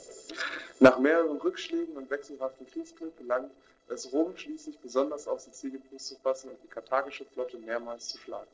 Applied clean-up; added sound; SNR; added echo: neural separator model SepFormer DNS4.